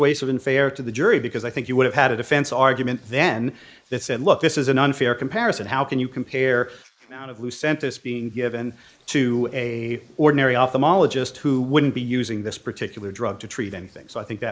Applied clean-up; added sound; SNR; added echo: neural mask model Resemble Enhance denoiser.